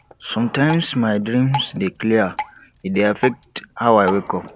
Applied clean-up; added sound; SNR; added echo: none; Drip; 14 dB; none.